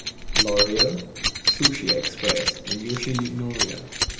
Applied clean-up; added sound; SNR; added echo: none; Keys jangling; -3 dB; reverberation time 1.4 s.